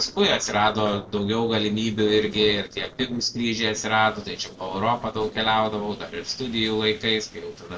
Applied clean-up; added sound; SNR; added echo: neural separator model SepFormer DNS4.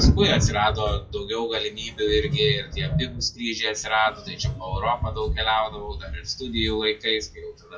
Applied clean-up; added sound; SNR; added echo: classical method WPE with log-MMSE.